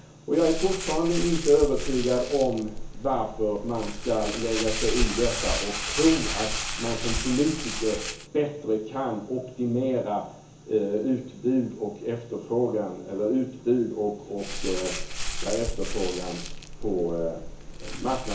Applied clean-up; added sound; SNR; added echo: none; Crumpling, crinkling; 5 dB; reverberation time 0.7 s.